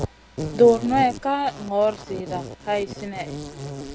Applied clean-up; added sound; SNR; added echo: none; Insect; 10 dB; none.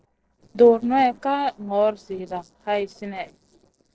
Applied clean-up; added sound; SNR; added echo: neural separator model SepFormer DNS4.